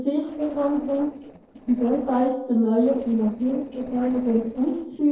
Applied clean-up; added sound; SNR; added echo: neural separator model SepFormer DNS4.